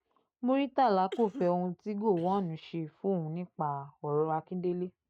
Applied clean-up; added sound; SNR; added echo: neural mask model RNNoise.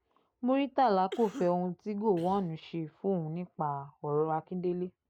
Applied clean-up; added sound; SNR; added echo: none; Cough; 16 dB; none.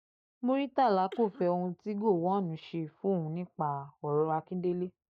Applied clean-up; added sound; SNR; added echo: neural mask model DeepFilterNet 3.